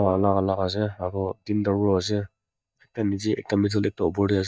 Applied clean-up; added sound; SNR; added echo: neural mask model DeepFilterNet 3.